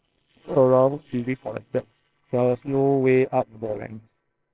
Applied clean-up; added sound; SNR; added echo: neural separator model SepFormer WHAMR!.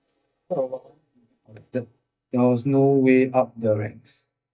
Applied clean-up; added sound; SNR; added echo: neural mask model DeepFilterNet 3.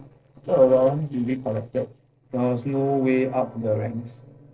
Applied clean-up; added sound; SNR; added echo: neural separator model SepFormer DNS4.